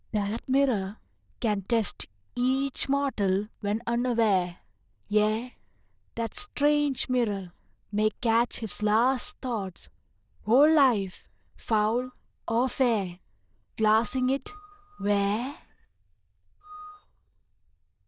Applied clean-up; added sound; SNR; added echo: neural diffusion model UNIVERSE++.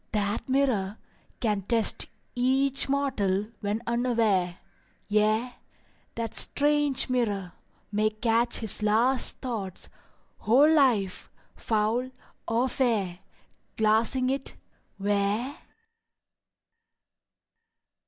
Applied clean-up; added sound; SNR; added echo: none; none; none; none.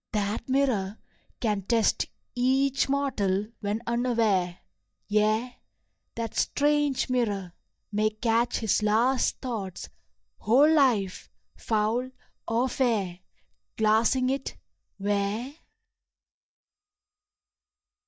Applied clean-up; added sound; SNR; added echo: neural mask model DeepFilterNet 3.